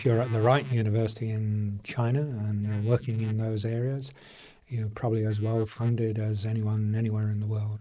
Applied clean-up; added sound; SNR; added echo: neural mask model Resemble Enhance denoiser.